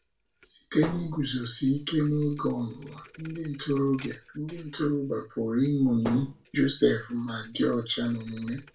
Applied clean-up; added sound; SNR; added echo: none; Thump, thud; 17 dB; reverberation time 0.2 s.